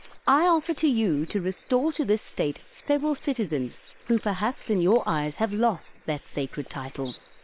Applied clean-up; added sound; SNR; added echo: neural separator model SepFormer WHAM!.